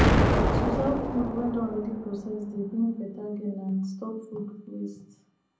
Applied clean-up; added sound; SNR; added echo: none; Explosion; -3 dB; reverberation time 0.6 s.